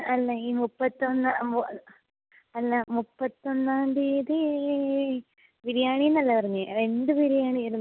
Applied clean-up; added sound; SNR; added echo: none; none; none; none.